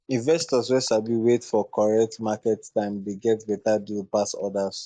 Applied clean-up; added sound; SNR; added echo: neural mask model Resemble Enhance denoiser.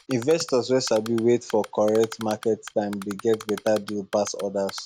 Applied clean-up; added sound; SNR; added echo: none; Typing; 18 dB; none.